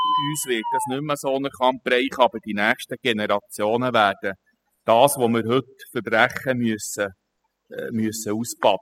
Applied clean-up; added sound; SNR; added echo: classical method spectral subtraction.